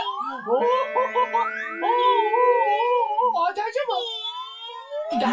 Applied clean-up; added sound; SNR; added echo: classical method WPE with log-MMSE.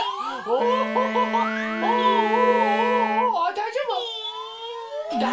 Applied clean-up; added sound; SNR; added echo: none; Wind instrument, woodwind instrument; 5 dB; reverberation time 0.3 s.